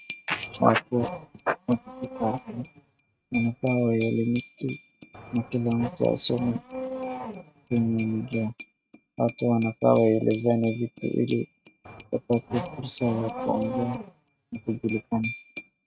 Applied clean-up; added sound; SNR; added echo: neural mask model RNNoise.